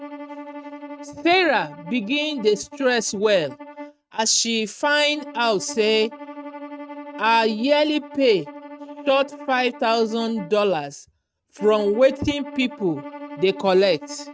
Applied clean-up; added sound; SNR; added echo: neural mask model RNNoise.